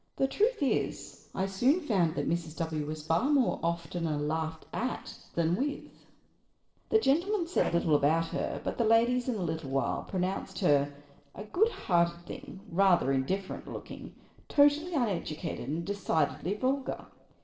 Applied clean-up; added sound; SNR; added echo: neural separator model SepFormer DNS4.